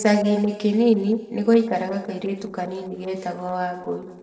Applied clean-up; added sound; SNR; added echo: neural separator model SepFormer DNS4.